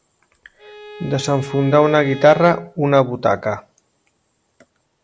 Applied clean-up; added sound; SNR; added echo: none; Bowed string instrument; 16 dB; none.